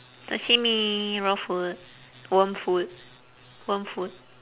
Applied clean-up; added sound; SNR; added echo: none; none; none; none.